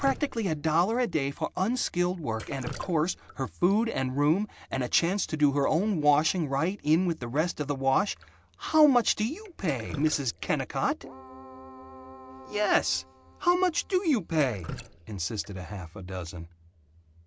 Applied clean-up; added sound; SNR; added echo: none; Keyboard (musical) + Drip; 19 dB; none.